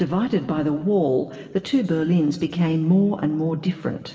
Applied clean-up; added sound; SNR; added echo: none; none; none; reverberation time 1.8 s.